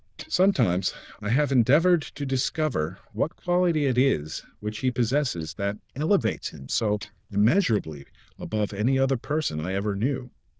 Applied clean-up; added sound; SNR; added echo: neural diffusion model UNIVERSE++.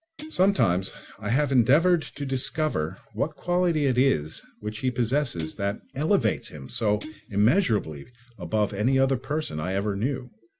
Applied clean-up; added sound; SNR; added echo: none; Guitar; 20 dB; none.